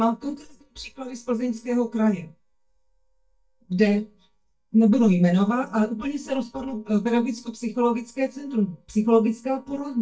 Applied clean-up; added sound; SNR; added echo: neural mask model DeepFilterNet 3.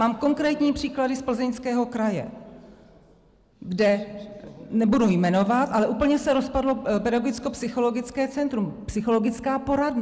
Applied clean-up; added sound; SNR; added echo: none; none; none; none.